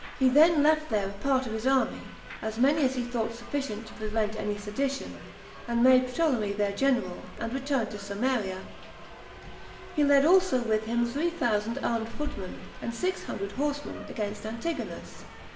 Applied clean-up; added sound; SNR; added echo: none; Subway, metro, underground; 17 dB; reverberation time 0.7 s.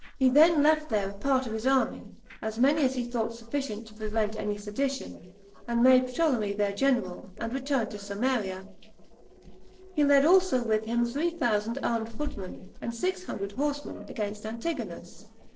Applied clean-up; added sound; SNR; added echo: neural separator model SepFormer DNS4.